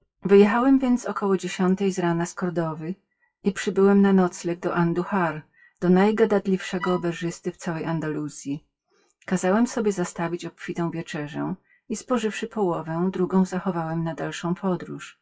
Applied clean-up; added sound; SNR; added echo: classical method WPE with log-MMSE.